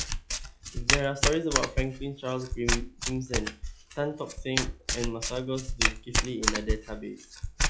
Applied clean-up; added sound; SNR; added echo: classical method log-MMSE.